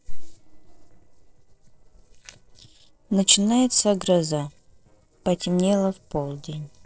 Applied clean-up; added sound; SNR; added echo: neural separator model SepFormer DNS4.